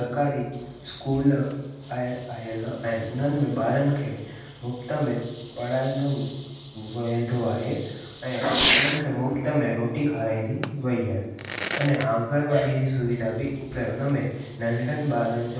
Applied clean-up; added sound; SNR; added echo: none; Fireworks; 9 dB; reverberation time 1.2 s.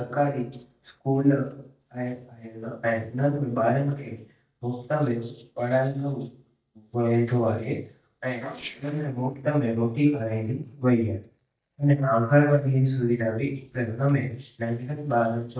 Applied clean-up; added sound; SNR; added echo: neural mask model DeepFilterNet 3.